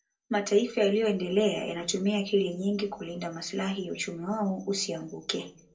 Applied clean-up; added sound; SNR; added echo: none; none; none; reverberation time 0.2 s.